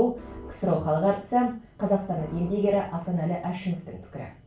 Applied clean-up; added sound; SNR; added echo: none; Organ; 20 dB; reverberation time 0.3 s.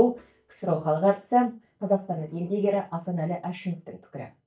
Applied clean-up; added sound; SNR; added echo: neural mask model DeepFilterNet 3.